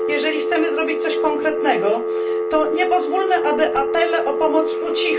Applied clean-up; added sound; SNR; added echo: none; Telephone; 0 dB; reverberation time 0.3 s.